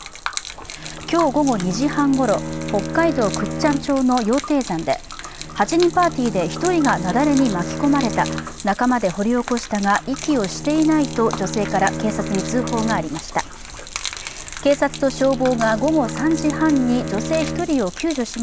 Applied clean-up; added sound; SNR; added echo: none; Bowed string instrument + Gurgling / Liquid; 8 dB; none.